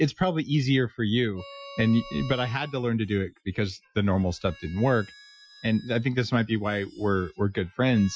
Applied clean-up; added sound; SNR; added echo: classical method Wiener filter.